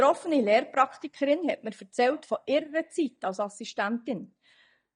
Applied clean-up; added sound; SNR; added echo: neural mask model DeepFilterNet 3.